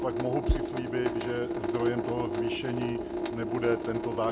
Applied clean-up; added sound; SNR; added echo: none; Drip / Sink (filling or washing) / Water tap, faucet; 0 dB; none.